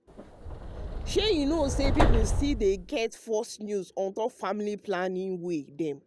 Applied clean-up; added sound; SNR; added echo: none; Subway, metro, underground; -2 dB; none.